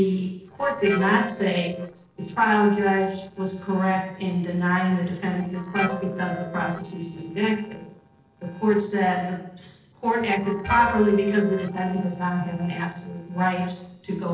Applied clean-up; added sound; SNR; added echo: neural separator model SepFormer DNS4.